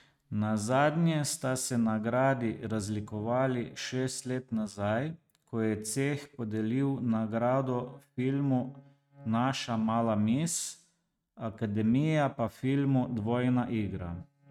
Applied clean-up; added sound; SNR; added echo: neural mask model RNNoise.